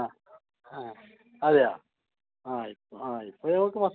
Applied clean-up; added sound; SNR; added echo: none; none; none; none.